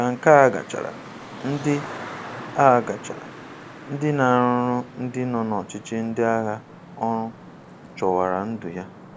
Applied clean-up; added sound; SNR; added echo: none; Traffic noise, roadway noise; 16 dB; none.